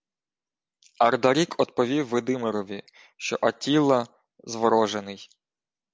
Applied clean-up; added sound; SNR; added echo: none; none; none; none.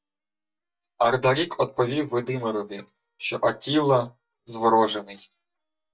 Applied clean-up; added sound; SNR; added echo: neural mask model DeepFilterNet 3.